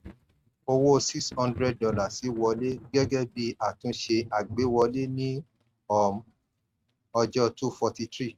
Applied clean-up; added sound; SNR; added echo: neural mask model RNNoise.